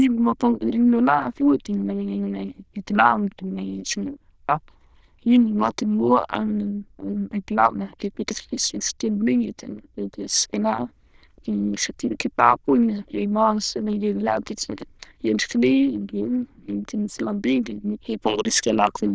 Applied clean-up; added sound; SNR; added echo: neural diffusion model UNIVERSE++.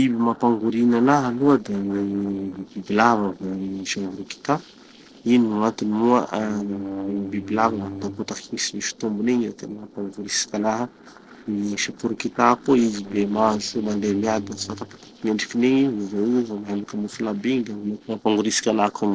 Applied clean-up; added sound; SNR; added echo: neural separator model SepFormer DNS4.